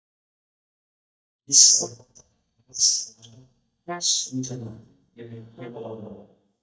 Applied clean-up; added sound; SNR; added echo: neural mask model DeepFilterNet 3.